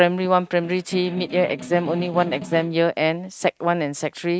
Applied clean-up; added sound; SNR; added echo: neural mask model RNNoise.